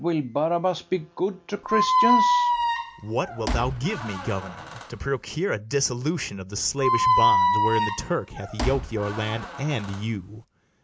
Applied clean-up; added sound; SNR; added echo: none; Squeak; -3 dB; none.